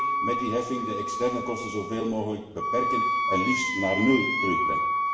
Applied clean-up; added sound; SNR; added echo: none; Wind instrument, woodwind instrument; -1 dB; reverberation time 1.0 s.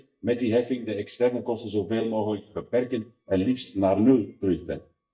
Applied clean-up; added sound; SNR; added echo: neural mask model DeepFilterNet 3.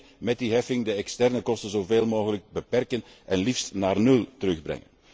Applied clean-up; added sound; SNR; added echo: none; none; none; none.